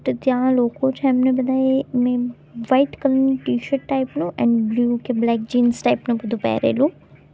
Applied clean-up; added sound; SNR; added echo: none; none; none; none.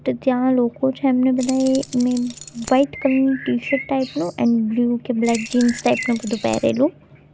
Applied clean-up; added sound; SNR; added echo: none; Keys jangling + Bird; 14 dB; none.